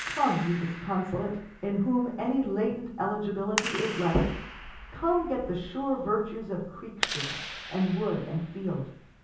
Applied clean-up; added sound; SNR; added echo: none; Clapping; 10 dB; reverberation time 0.7 s.